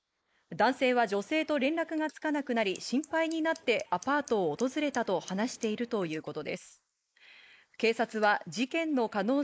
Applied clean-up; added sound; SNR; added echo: neural mask model Resemble Enhance denoiser.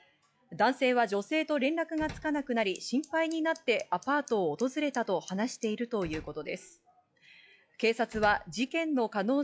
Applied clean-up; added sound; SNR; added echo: classical method log-MMSE.